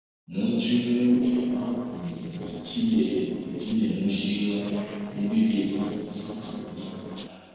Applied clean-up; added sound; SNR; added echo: neural separator model SepFormer DNS4.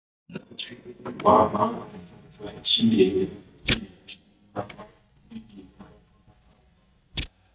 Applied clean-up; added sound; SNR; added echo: neural mask model DeepFilterNet 3.